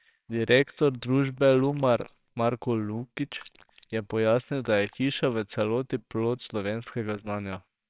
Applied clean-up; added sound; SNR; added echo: neural separator model SepFormer WHAMR!.